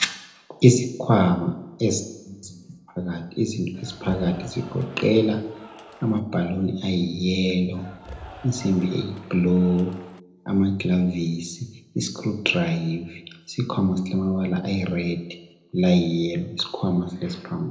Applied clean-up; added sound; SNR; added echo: neural separator model SepFormer DNS4.